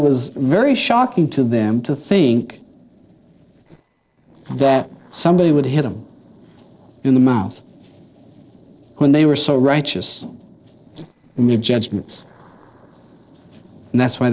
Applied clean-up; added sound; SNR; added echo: neural separator model SepFormer DNS4.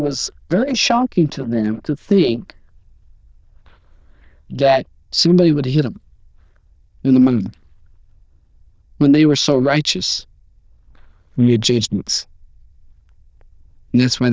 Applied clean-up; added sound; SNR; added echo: neural diffusion model UNIVERSE++.